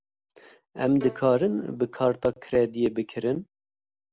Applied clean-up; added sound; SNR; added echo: none; Bowed string instrument; 17 dB; none.